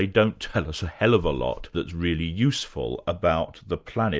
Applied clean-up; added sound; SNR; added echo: none; none; none; none.